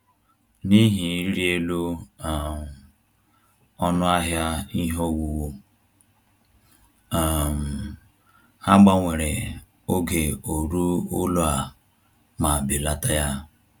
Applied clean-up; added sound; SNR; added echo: none; none; none; none.